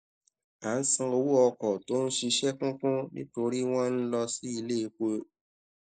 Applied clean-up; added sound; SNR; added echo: neural mask model Resemble Enhance denoiser.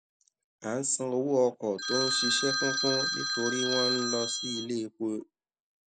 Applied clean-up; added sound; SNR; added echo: none; Telephone; -1 dB; none.